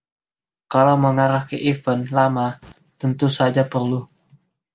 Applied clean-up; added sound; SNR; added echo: none; none; none; none.